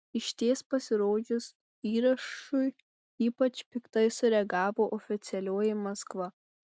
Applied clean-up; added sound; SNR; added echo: none; none; none; none.